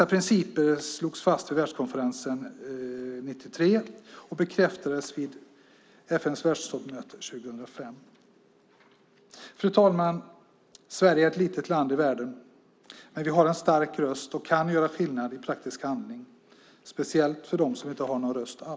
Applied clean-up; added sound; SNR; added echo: none; none; none; none.